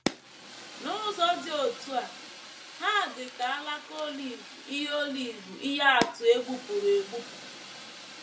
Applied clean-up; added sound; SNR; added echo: none; Fire; 11 dB; reverberation time 0.5 s.